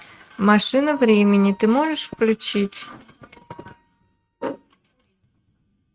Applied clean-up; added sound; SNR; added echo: neural mask model RNNoise.